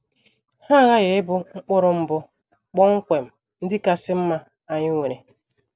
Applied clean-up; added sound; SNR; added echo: none; none; none; none.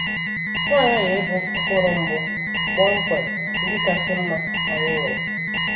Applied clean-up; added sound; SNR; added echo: none; Alarm; -1 dB; reverberation time 1.9 s.